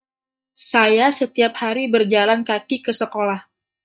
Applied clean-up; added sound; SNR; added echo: neural mask model DeepFilterNet 3.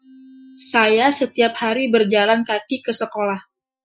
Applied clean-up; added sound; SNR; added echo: classical method Wiener filter.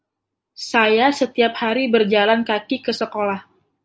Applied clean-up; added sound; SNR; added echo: none; none; none; none.